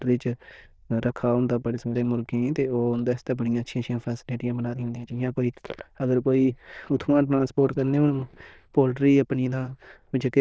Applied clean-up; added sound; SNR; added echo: neural diffusion model UNIVERSE++.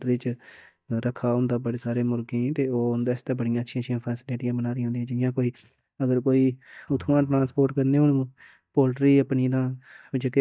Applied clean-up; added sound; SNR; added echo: neural mask model DeepFilterNet 3.